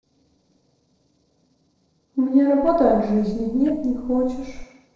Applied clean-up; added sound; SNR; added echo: neural separator model SepFormer DNS4.